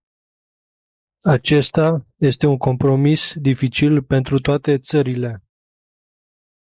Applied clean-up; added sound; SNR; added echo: neural mask model Resemble Enhance denoiser.